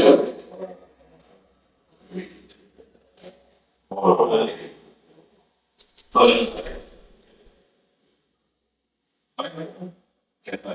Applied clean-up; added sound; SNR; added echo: neural mask model DeepFilterNet 3.